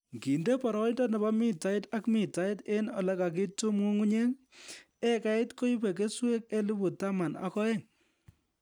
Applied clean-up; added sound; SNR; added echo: none; none; none; none.